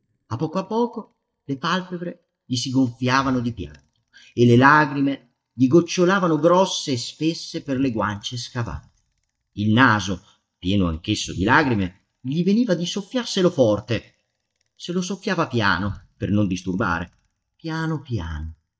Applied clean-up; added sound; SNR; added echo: neural mask model DeepFilterNet 3.